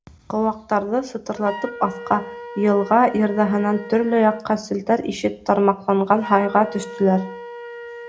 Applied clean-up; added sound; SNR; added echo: none; Wind instrument, woodwind instrument; 16 dB; reverberation time 0.2 s.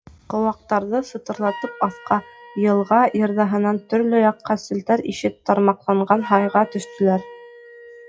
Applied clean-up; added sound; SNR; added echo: classical method WPE with log-MMSE.